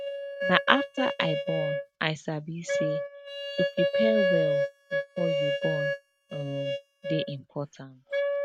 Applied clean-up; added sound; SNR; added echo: neural mask model RNNoise.